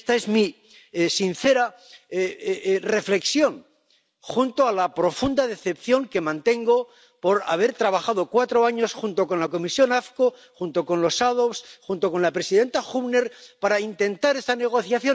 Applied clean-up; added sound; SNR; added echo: none; none; none; none.